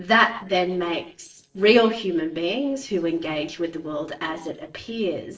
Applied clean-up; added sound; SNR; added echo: neural separator model SepFormer DNS4.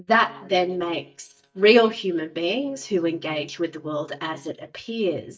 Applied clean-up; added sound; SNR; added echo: neural mask model DeepFilterNet 3.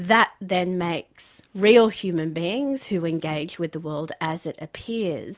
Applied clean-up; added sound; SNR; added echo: none; none; none; none.